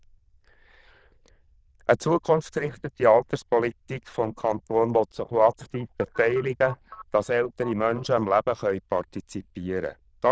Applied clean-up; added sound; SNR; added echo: neural diffusion model UNIVERSE++.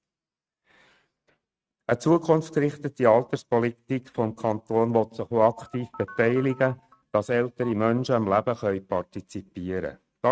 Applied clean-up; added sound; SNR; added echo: neural mask model RNNoise.